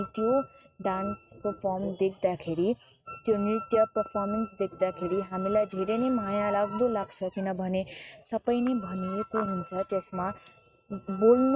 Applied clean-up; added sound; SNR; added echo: neural mask model RNNoise.